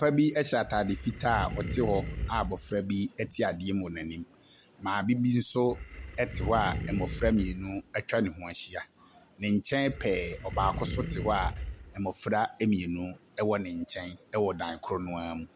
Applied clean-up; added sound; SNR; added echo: none; Animal; 6 dB; none.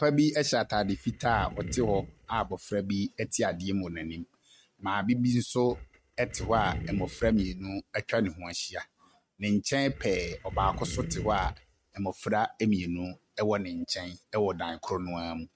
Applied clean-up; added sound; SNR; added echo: neural mask model RNNoise.